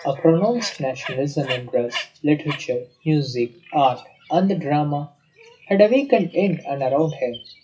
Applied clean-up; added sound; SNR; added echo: classical method WPE with log-MMSE.